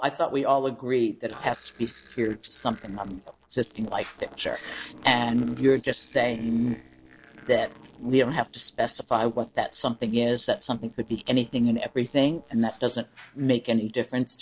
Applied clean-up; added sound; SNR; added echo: neural separator model SepFormer DNS4.